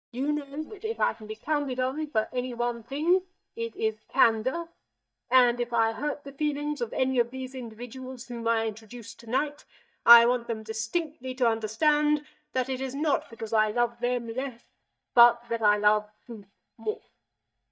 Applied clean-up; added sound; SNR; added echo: neural mask model DeepFilterNet 3.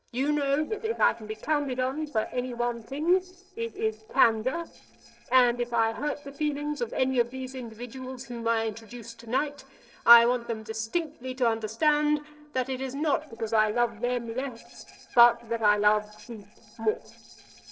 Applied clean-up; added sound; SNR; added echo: neural separator model SepFormer DNS4.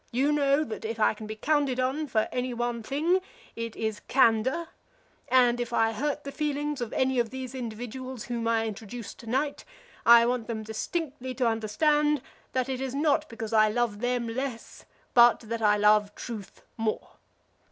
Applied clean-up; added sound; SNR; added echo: none; none; none; none.